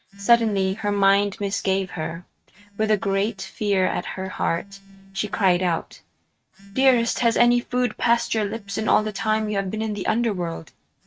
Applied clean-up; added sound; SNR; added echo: neural mask model RNNoise.